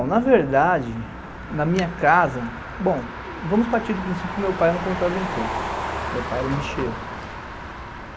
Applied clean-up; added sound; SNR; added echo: none; Motor vehicle (road); 8 dB; none.